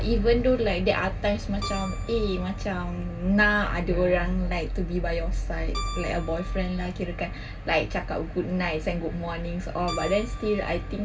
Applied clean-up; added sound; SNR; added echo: none; Keyboard (musical); 18 dB; reverberation time 0.2 s.